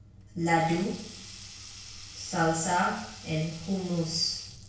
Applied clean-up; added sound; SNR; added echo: none; Sink (filling or washing); 16 dB; reverberation time 0.6 s.